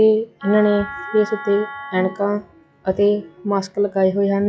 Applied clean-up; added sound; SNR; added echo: classical method log-MMSE.